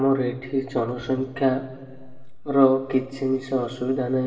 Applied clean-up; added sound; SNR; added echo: none; none; none; reverberation time 1.7 s.